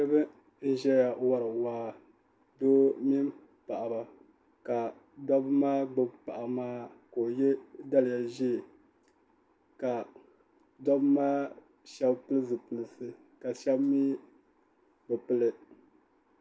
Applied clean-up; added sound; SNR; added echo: none; none; none; none.